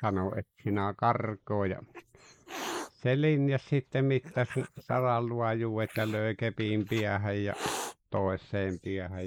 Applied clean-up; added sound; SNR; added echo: neural mask model Resemble Enhance denoiser.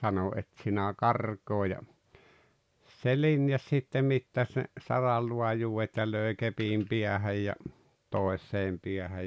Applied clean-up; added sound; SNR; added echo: none; none; none; none.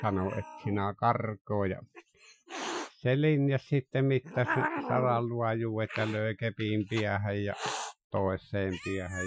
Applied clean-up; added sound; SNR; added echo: classical method Wiener filter.